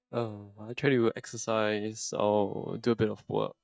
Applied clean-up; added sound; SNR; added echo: neural mask model DeepFilterNet 3.